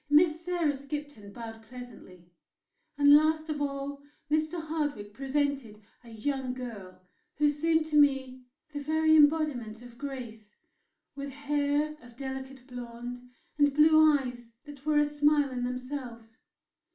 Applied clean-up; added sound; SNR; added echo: none; none; none; reverberation time 0.3 s.